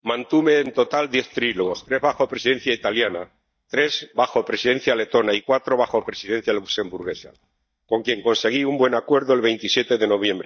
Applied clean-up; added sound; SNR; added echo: neural mask model DeepFilterNet 3.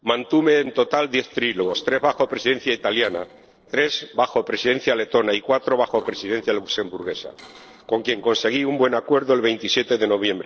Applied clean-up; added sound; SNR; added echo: neural separator model SepFormer DNS4.